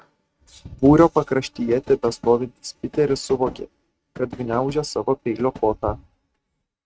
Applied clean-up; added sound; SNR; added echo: neural mask model RNNoise.